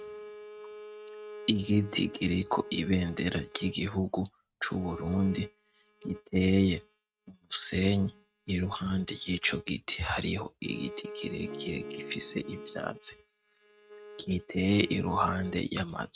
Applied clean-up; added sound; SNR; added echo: neural mask model RNNoise.